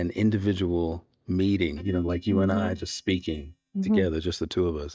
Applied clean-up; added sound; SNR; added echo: neural mask model DeepFilterNet 3.